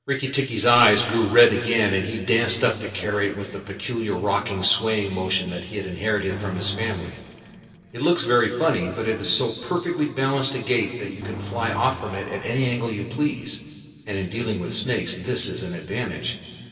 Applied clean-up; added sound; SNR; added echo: neural separator model SepFormer DNS4.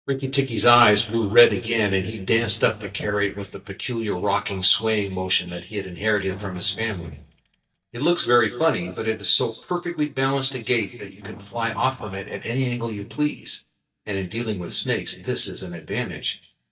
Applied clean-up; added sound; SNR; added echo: neural mask model DeepFilterNet 3.